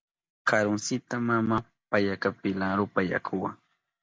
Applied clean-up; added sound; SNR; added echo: none; none; none; none.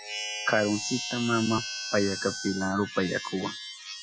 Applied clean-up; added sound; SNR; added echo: classical method Wiener filter.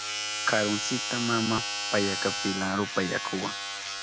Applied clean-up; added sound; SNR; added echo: none; Domestic sounds, home sounds; 2 dB; none.